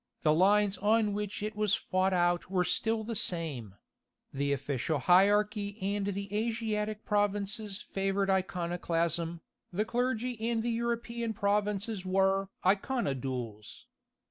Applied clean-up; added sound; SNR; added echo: none; none; none; none.